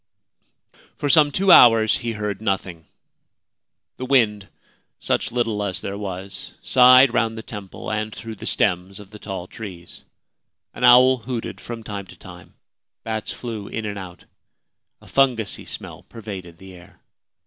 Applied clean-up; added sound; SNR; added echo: none; none; none; none.